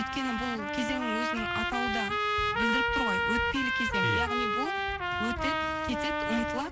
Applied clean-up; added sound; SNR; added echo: none; Trumpet; -4 dB; none.